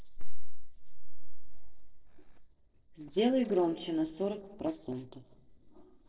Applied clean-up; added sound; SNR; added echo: neural separator model SepFormer DNS4.